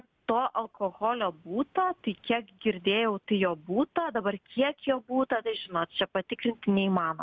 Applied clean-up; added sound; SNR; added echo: none; none; none; none.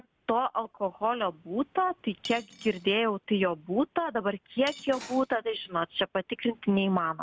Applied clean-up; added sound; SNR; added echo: none; Cutlery, silverware / Dishes, pots, and pans + Cutlery, silverware; 16 dB; none.